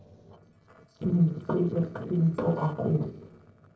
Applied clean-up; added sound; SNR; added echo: neural separator model SepFormer DNS4.